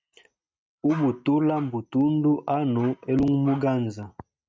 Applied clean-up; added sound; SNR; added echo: neural mask model RNNoise.